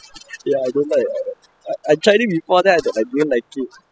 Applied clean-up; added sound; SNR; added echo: classical method spectral subtraction.